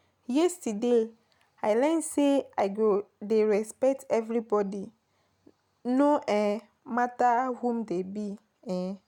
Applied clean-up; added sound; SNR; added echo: none; none; none; none.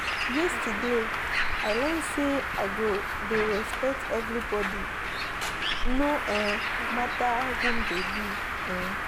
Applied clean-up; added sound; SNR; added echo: none; Bird; -2 dB; none.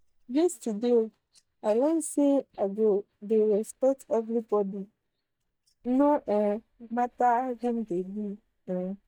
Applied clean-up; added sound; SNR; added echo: neural mask model DeepFilterNet 3.